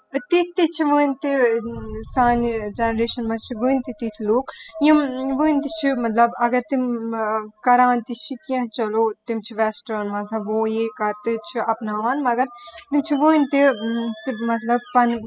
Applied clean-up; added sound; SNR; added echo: classical method spectral subtraction.